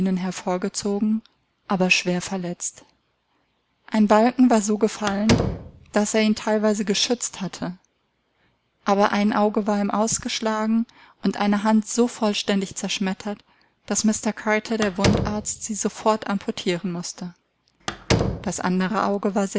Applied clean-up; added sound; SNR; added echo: none; Slam; 4 dB; none.